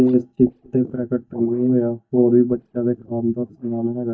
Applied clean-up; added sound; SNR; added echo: neural mask model DeepFilterNet 3.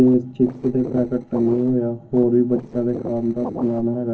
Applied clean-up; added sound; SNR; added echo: neural separator model SepFormer DNS4.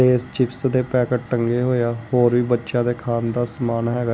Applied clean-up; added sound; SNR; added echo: none; none; none; none.